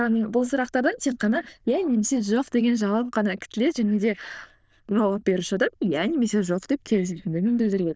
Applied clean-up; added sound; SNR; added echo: neural diffusion model UNIVERSE++.